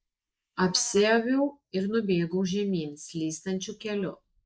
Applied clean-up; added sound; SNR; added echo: neural mask model Resemble Enhance denoiser.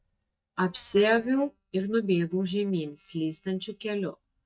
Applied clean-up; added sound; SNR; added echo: neural mask model DeepFilterNet 3.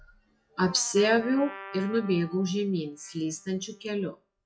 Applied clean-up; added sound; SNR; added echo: classical method log-MMSE.